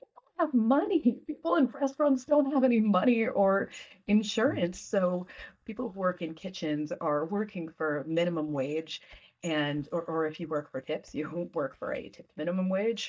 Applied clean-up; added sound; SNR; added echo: neural mask model DeepFilterNet 3.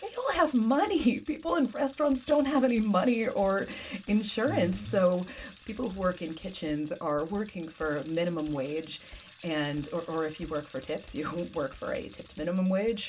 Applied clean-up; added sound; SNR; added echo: none; Bicycle; 19 dB; reverberation time 0.2 s.